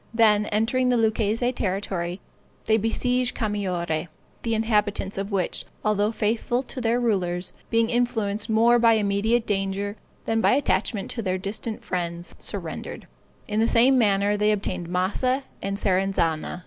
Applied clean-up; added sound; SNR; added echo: none; none; none; none.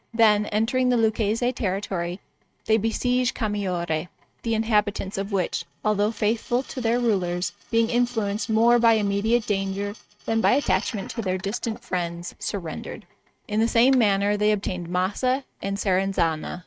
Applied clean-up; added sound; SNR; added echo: neural mask model RNNoise.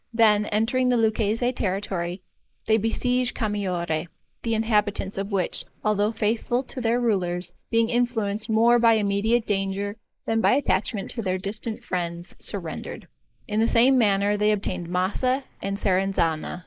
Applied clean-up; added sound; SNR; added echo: neural mask model Resemble Enhance denoiser.